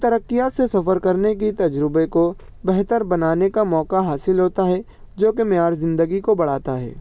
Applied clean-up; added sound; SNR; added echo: none; none; none; none.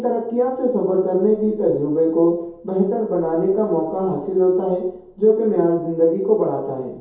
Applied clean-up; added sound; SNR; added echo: none; none; none; reverberation time 0.7 s.